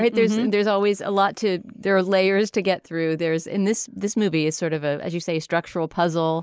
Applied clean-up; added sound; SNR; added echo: none; none; none; none.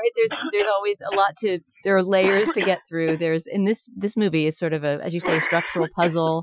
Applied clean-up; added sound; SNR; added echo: classical method Wiener filter.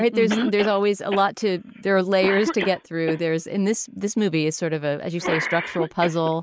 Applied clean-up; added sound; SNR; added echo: neural mask model RNNoise.